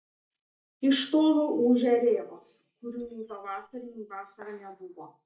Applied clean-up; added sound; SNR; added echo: neural mask model DeepFilterNet 3.